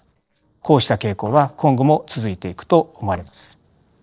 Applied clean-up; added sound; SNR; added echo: neural separator model SepFormer DNS4.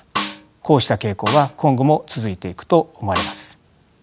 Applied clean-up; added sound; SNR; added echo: none; Snare drum; 8 dB; none.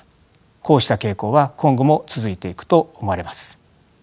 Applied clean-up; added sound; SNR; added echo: none; none; none; none.